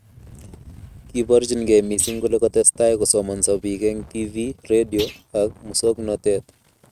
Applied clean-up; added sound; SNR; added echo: neural mask model RNNoise.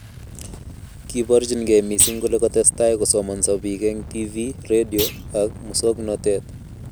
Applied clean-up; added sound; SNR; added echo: none; Thump, thud + Engine starting; 12 dB; none.